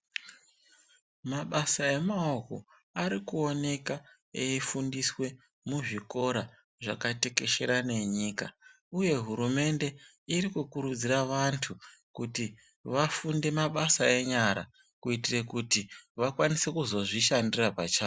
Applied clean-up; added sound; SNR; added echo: none; none; none; none.